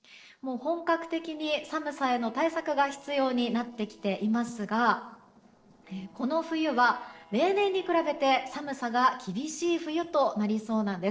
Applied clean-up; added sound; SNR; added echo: neural separator model SepFormer DNS4.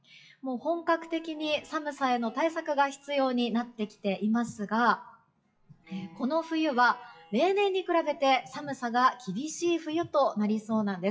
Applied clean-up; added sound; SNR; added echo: classical method WPE with log-MMSE.